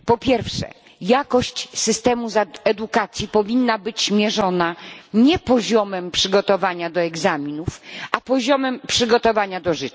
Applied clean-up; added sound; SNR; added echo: none; none; none; none.